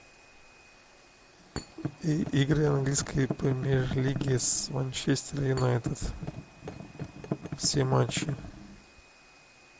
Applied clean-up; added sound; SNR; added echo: none; Thump, thud; 8 dB; none.